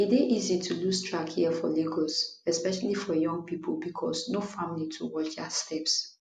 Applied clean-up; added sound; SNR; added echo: none; none; none; none.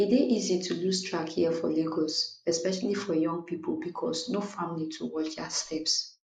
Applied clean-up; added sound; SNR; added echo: neural mask model Resemble Enhance denoiser.